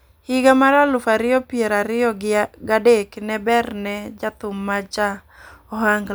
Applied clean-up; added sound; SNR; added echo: none; none; none; none.